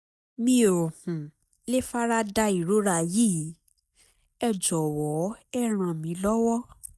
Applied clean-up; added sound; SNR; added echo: neural mask model DeepFilterNet 3.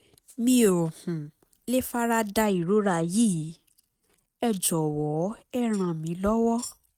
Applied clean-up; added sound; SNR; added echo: neural mask model RNNoise.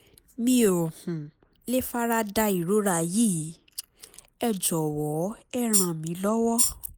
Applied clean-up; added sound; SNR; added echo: neural mask model Resemble Enhance denoiser.